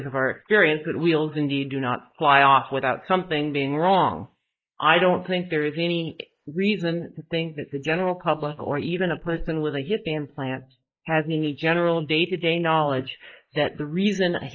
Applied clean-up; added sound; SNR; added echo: neural mask model Resemble Enhance denoiser.